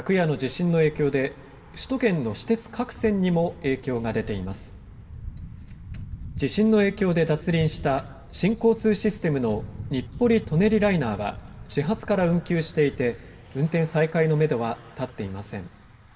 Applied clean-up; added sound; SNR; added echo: none; Thunder / Bicycle; 16 dB; reverberation time 1.9 s.